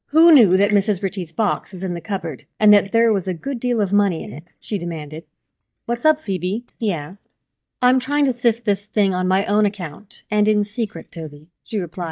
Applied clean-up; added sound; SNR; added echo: neural mask model DeepFilterNet 3.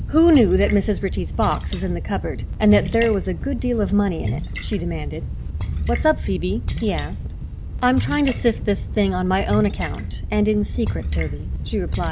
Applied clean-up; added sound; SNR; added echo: none; Wind / Boat, Water vehicle + Splash, splatter; 4 dB; none.